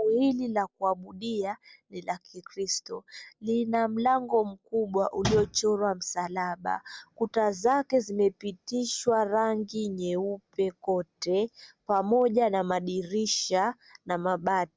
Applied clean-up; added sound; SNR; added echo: none; none; none; none.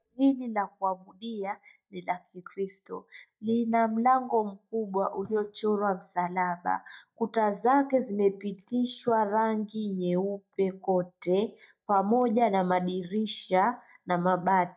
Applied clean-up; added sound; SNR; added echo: neural mask model DeepFilterNet 3.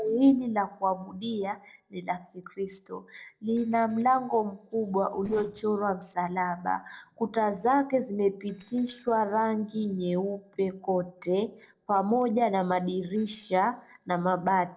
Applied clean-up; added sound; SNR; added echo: neural separator model SepFormer DNS4.